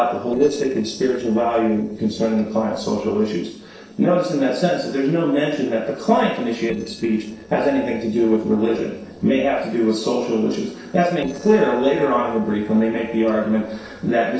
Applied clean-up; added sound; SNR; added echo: neural separator model SepFormer DNS4.